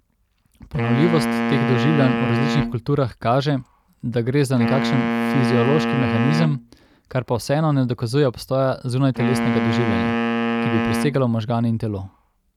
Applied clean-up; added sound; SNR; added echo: none; Wind instrument, woodwind instrument; 2 dB; none.